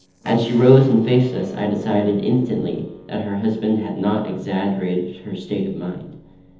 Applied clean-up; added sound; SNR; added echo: neural separator model SepFormer DNS4.